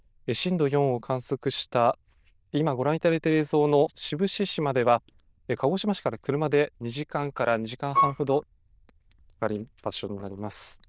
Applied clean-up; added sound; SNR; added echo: neural diffusion model UNIVERSE++.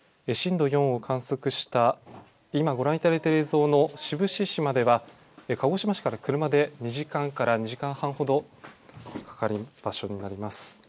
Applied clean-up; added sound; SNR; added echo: none; none; none; none.